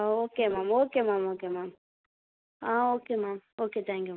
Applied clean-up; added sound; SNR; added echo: none; none; none; none.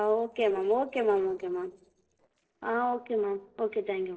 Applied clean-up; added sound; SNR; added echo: neural separator model SepFormer DNS4.